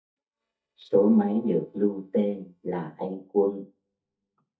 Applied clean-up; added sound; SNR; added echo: neural mask model DeepFilterNet 3.